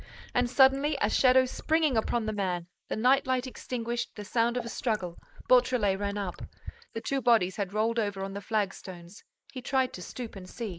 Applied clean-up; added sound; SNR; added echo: neural mask model Resemble Enhance denoiser.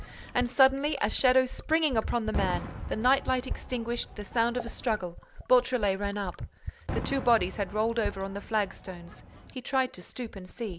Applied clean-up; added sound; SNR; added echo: none; Fireworks + Fill (with liquid); 9 dB; none.